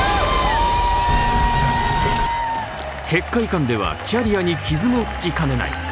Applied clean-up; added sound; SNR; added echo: none; Sink (filling or washing); 2 dB; none.